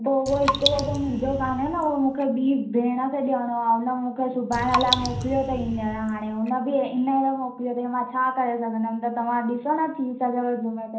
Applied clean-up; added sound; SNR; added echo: none; Raindrop; 5 dB; reverberation time 0.6 s.